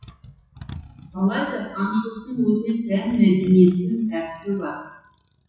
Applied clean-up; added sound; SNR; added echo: classical method WPE with log-MMSE.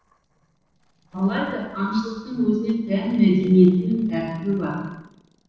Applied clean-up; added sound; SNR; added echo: neural separator model SepFormer DNS4.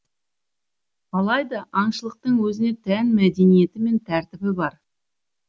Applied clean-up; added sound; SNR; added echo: none; none; none; none.